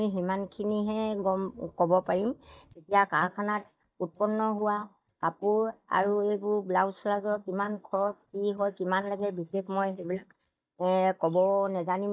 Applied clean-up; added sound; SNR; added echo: neural mask model DeepFilterNet 3.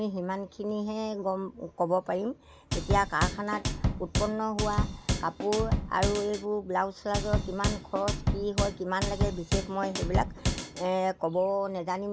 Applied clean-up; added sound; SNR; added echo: none; Drum / Drum kit; 0 dB; none.